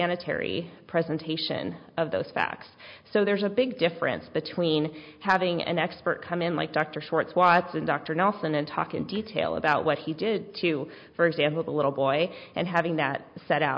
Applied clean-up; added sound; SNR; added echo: none; none; none; none.